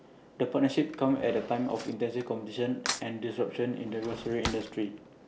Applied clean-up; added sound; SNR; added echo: none; Cutlery, silverware / Drawer open or close; 12 dB; none.